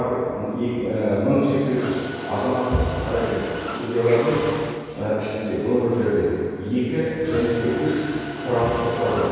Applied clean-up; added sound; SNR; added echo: none; Mechanisms; 12 dB; reverberation time 2.2 s.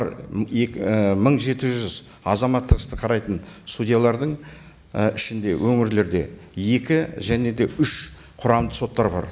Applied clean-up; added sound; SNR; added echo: none; none; none; none.